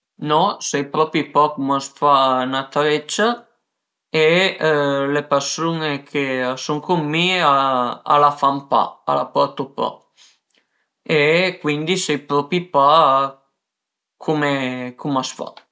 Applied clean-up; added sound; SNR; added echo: none; none; none; none.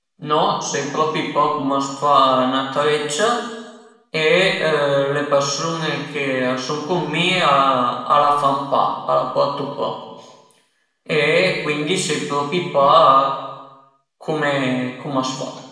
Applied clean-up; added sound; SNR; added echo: none; none; none; reverberation time 1.1 s.